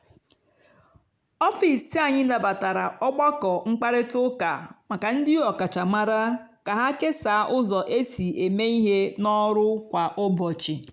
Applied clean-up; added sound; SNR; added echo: none; none; none; none.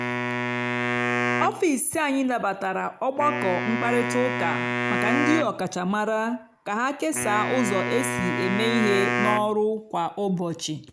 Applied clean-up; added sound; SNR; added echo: none; Wind instrument, woodwind instrument; 3 dB; none.